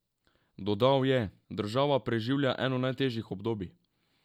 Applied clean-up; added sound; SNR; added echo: none; none; none; none.